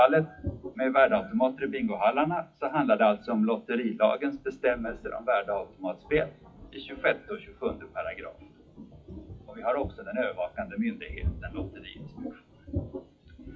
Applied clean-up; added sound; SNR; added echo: classical method WPE with log-MMSE.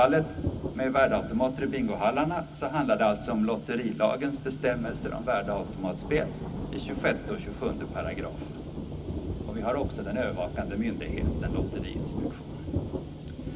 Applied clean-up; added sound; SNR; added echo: none; Thunder; 6 dB; reverberation time 0.4 s.